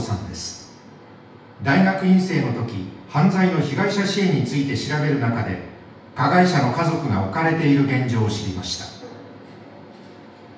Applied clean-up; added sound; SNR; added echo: none; none; none; reverberation time 0.9 s.